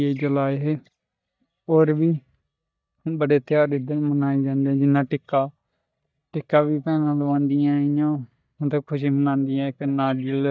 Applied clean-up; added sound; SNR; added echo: neural mask model DeepFilterNet 3.